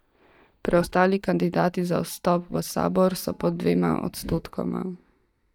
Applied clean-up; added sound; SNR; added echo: neural mask model DeepFilterNet 3.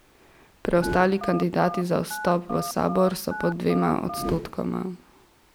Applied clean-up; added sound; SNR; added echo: none; Telephone + Whoosh, swoosh, swish; 9 dB; none.